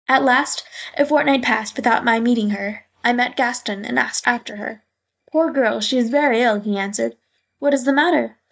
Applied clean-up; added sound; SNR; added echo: neural mask model DeepFilterNet 3.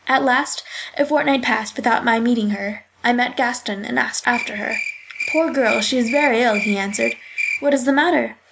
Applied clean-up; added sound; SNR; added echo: none; Cricket; 7 dB; none.